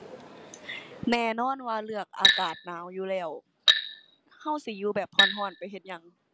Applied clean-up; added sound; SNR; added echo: none; Glass; -4 dB; none.